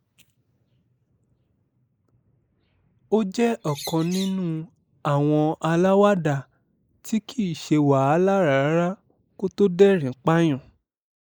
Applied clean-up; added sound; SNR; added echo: neural mask model Resemble Enhance denoiser.